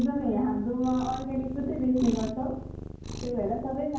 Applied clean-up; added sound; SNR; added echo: none; Cat; 11 dB; reverberation time 0.9 s.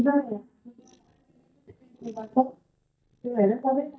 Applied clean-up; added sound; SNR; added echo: neural mask model DeepFilterNet 3.